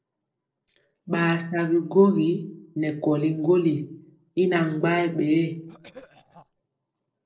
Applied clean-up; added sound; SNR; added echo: neural separator model SepFormer DNS4.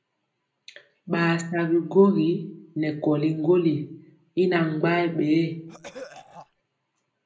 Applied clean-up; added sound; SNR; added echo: none; Cough; 18 dB; reverberation time 0.5 s.